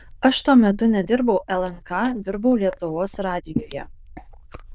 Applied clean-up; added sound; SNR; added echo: neural diffusion model UNIVERSE++.